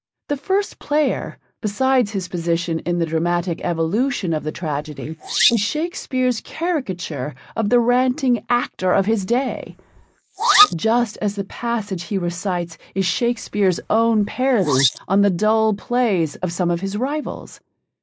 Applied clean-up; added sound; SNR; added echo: neural mask model Resemble Enhance denoiser.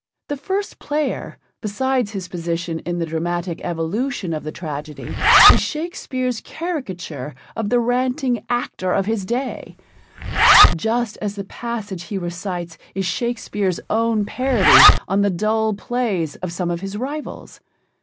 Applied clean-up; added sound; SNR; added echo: none; Zipper (clothing); -3 dB; none.